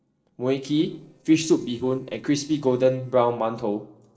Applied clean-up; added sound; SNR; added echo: neural separator model SepFormer DNS4.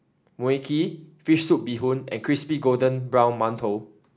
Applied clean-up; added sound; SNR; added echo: none; none; none; none.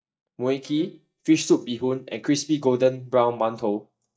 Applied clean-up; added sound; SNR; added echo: neural mask model DeepFilterNet 3.